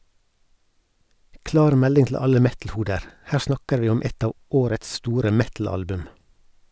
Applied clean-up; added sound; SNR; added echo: none; none; none; none.